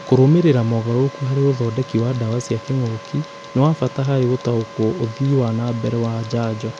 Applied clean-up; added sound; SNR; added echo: none; Wind instrument, woodwind instrument + Tick; 17 dB; none.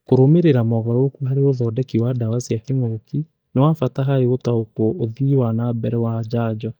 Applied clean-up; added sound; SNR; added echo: neural mask model DeepFilterNet 3.